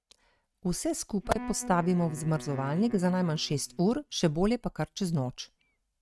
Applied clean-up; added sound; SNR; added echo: neural mask model RNNoise.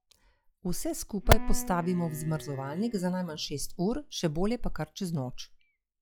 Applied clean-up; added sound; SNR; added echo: classical method log-MMSE.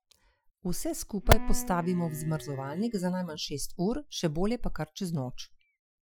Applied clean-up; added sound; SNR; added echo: classical method Wiener filter.